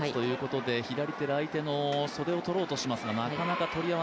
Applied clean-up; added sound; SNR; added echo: none; none; none; none.